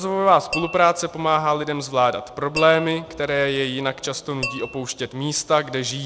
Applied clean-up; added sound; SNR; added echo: none; Tap / Glass; 14 dB; none.